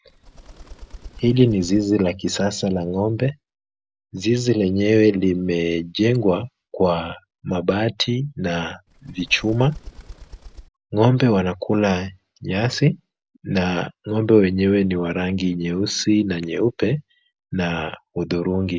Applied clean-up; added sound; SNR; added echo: none; Bird; 19 dB; none.